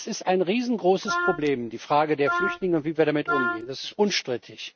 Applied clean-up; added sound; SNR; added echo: neural mask model RNNoise.